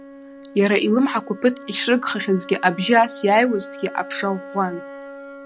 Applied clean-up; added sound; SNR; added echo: none; Wind instrument, woodwind instrument; 16 dB; none.